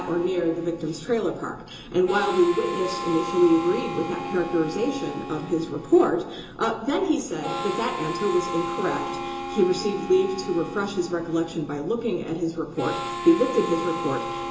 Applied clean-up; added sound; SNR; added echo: none; Harmonica; 9 dB; reverberation time 0.2 s.